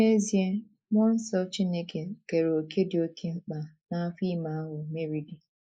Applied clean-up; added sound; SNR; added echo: neural mask model Resemble Enhance denoiser.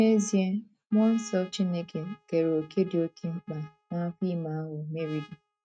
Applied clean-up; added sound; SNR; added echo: neural mask model RNNoise.